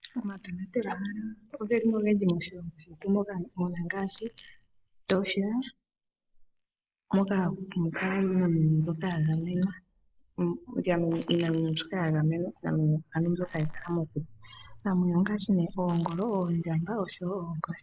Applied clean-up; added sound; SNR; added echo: neural mask model Resemble Enhance denoiser.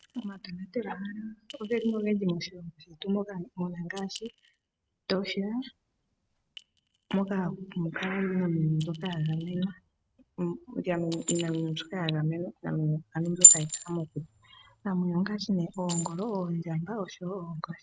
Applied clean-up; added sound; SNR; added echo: neural mask model RNNoise.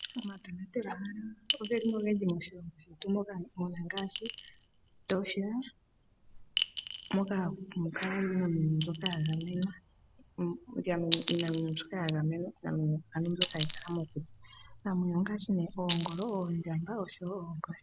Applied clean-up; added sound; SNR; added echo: none; Chink, clink; -4 dB; none.